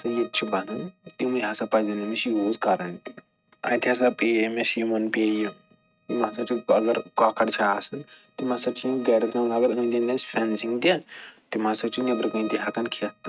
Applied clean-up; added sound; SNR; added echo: neural mask model RNNoise.